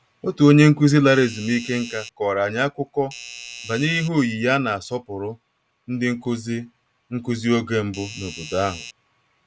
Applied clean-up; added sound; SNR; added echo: none; Doorbell; 16 dB; none.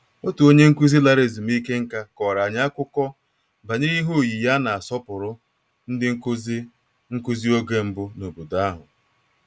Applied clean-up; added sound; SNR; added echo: none; none; none; none.